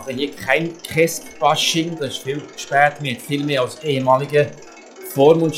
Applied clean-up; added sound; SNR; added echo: classical method log-MMSE.